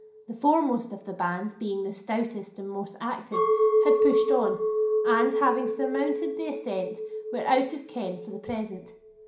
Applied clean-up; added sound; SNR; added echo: none; Chink, clink; -1 dB; reverberation time 0.5 s.